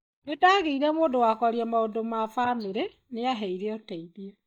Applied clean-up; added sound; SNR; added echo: neural mask model DeepFilterNet 3.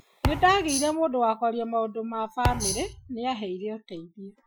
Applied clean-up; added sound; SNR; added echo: classical method Wiener filter.